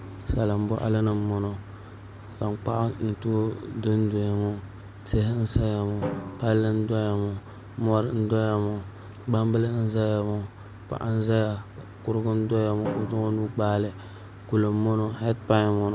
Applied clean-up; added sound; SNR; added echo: none; Drum; 18 dB; none.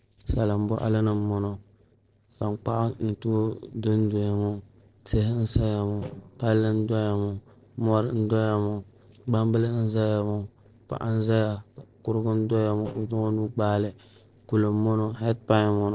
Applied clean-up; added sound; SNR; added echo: neural separator model SepFormer DNS4.